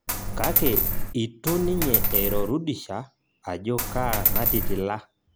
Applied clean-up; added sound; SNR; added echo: none; Coin (dropping); -5 dB; none.